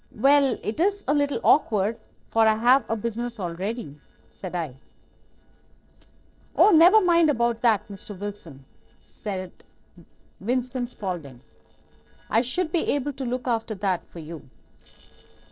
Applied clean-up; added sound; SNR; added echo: neural separator model SepFormer DNS4.